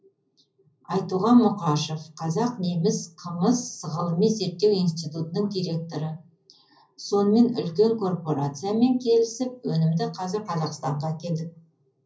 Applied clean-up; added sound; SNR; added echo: none; none; none; reverberation time 0.5 s.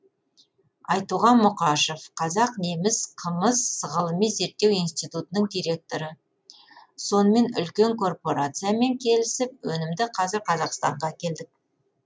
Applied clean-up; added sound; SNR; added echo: none; none; none; none.